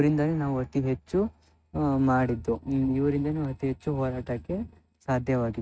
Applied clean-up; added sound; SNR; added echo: neural mask model RNNoise.